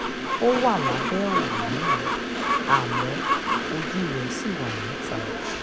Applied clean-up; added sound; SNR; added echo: none; Train + Chicken, rooster; -3 dB; none.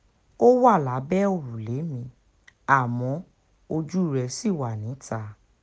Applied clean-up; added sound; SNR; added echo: none; none; none; none.